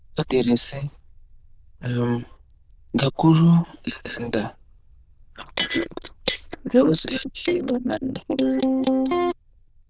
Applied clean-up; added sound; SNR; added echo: neural diffusion model UNIVERSE++.